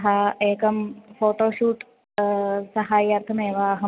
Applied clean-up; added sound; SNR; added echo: none; none; none; none.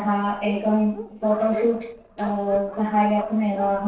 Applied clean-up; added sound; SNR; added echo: neural separator model SepFormer DNS4.